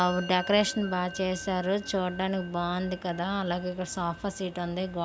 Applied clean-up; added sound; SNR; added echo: none; Musical instrument; 16 dB; none.